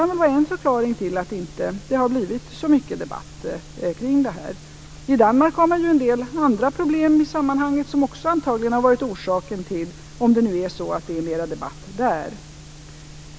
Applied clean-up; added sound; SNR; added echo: none; none; none; none.